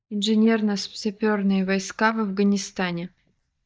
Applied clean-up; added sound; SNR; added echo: neural mask model DeepFilterNet 3.